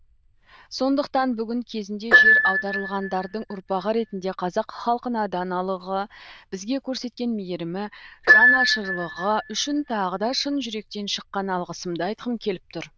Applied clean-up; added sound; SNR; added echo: neural diffusion model UNIVERSE++.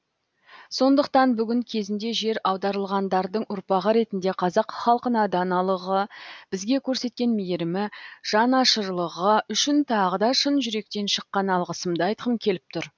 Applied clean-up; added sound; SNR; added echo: none; none; none; none.